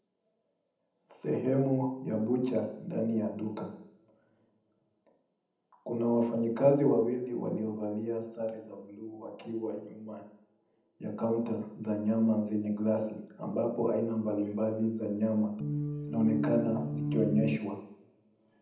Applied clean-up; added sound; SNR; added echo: none; Organ; 1 dB; reverberation time 0.8 s.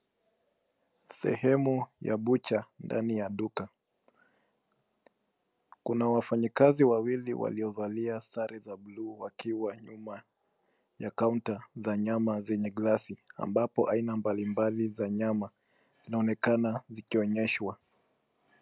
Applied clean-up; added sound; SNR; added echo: none; none; none; none.